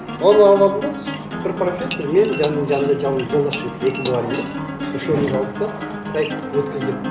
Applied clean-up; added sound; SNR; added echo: none; Cutlery, silverware / Dishes, pots, and pans + Acoustic guitar; 7 dB; none.